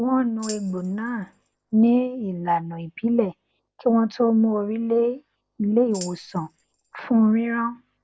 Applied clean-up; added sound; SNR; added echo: none; Tambourine; 20 dB; none.